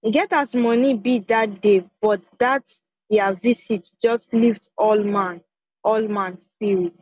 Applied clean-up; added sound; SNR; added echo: none; none; none; none.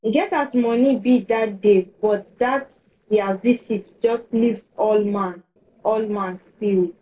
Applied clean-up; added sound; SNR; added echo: neural separator model SepFormer DNS4.